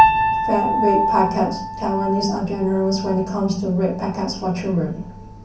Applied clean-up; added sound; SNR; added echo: none; Piano; 1 dB; reverberation time 0.6 s.